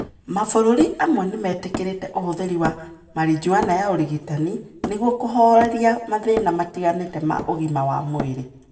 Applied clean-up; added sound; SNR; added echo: none; Hammer; 14 dB; reverberation time 0.6 s.